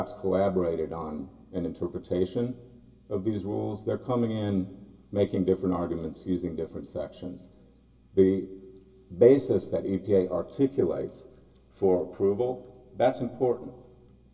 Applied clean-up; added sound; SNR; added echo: none; none; none; reverberation time 0.1 s.